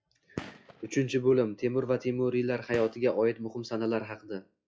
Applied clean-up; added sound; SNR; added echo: classical method log-MMSE.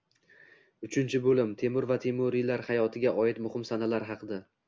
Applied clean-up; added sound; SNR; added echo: none; none; none; none.